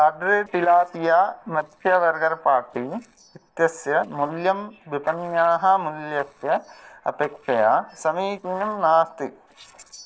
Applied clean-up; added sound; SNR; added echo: neural separator model SepFormer DNS4.